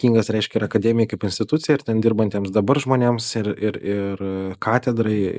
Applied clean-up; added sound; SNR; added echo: neural mask model Resemble Enhance denoiser.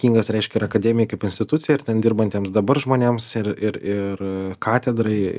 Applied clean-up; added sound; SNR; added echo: none; none; none; none.